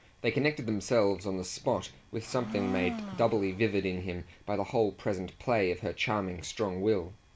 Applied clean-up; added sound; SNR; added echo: none; Domestic sounds, home sounds; 8 dB; none.